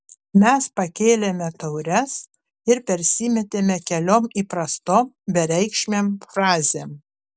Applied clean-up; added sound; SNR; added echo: none; none; none; none.